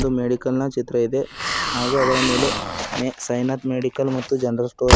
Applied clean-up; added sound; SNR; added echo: none; Hiss + Slam; 2 dB; none.